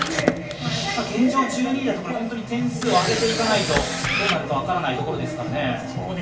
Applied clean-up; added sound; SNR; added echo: none; Camera; 6 dB; reverberation time 0.4 s.